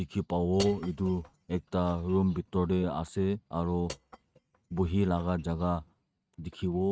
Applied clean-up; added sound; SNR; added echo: neural mask model RNNoise.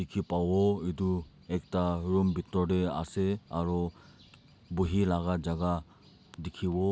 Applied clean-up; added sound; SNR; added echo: none; none; none; none.